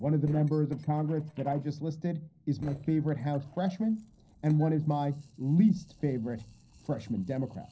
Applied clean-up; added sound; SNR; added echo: neural separator model SepFormer DNS4.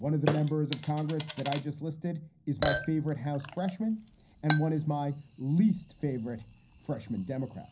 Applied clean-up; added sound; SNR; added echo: none; Chink, clink / Liquid; 3 dB; reverberation time 0.5 s.